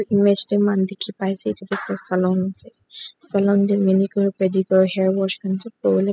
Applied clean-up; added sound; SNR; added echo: classical method spectral subtraction.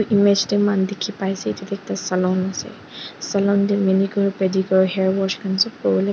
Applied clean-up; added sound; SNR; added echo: none; none; none; none.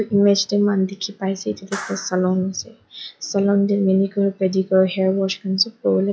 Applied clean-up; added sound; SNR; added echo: classical method log-MMSE.